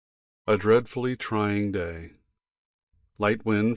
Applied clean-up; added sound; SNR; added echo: neural mask model DeepFilterNet 3.